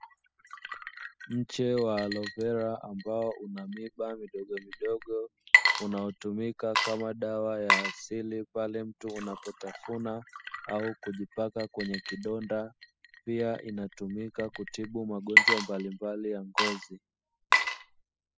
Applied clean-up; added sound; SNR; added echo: classical method spectral subtraction.